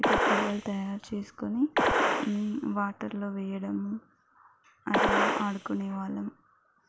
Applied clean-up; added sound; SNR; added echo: none; Gunshot, gunfire; -4 dB; none.